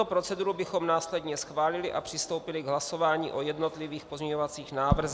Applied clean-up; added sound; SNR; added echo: none; none; none; none.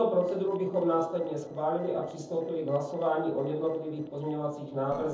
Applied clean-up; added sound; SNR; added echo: neural separator model SepFormer DNS4.